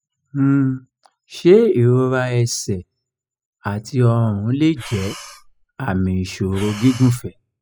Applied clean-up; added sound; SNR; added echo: classical method spectral subtraction.